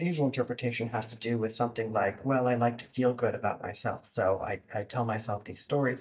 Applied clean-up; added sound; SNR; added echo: neural mask model DeepFilterNet 3.